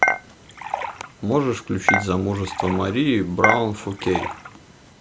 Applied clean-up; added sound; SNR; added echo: none; Dishes, pots, and pans / Chink, clink; 2 dB; none.